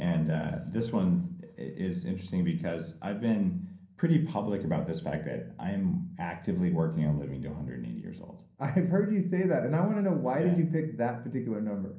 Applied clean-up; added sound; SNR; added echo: none; none; none; reverberation time 0.6 s.